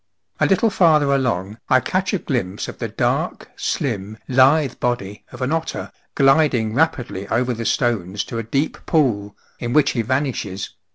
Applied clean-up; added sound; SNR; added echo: none; none; none; none.